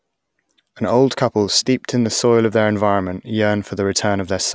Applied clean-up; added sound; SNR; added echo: none; none; none; none.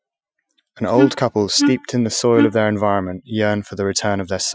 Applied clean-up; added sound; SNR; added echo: classical method Wiener filter.